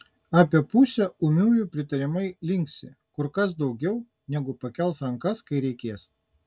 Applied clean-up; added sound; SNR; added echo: none; none; none; none.